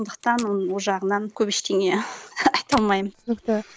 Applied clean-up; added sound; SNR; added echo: none; Packing tape, duct tape; 19 dB; none.